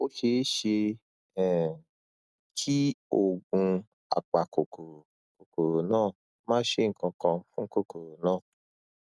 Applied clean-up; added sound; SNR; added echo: none; none; none; none.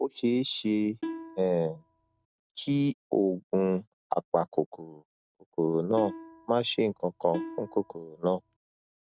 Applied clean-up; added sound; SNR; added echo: none; Plucked string instrument; 11 dB; none.